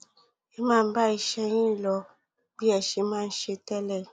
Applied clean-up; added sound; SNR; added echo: none; none; none; none.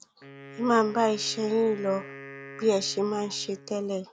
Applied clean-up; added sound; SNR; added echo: none; Wind instrument, woodwind instrument; 17 dB; none.